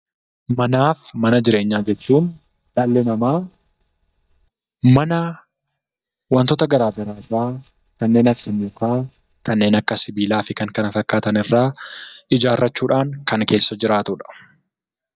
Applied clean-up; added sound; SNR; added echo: neural mask model DeepFilterNet 3.